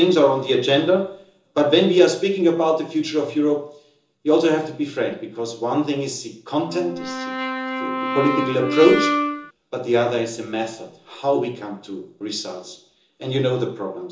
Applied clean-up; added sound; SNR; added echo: none; Brass instrument; 3 dB; reverberation time 0.6 s.